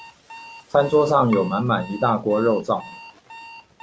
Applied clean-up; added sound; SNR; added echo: none; Bowed string instrument + Alarm; 19 dB; none.